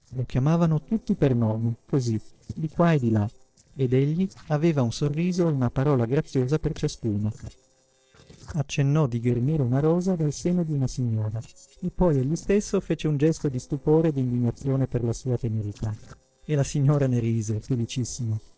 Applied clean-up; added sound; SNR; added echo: neural separator model SepFormer DNS4.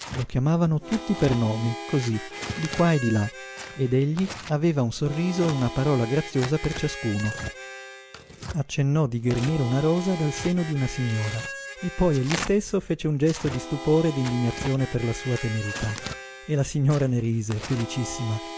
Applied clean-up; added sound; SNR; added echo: none; Harmonica + Tearing; 11 dB; none.